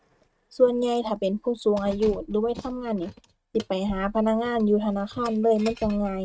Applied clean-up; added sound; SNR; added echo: neural mask model RNNoise.